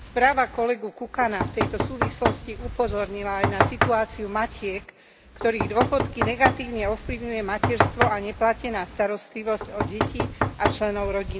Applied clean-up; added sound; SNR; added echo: none; Knock; 2 dB; none.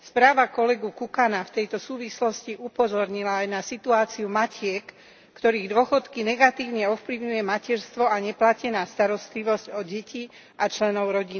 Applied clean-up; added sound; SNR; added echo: none; none; none; none.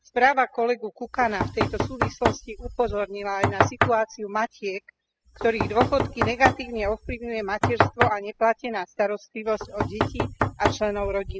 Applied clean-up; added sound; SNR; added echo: classical method spectral subtraction.